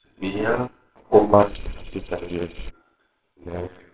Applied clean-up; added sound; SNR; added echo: neural separator model SepFormer WHAMR!.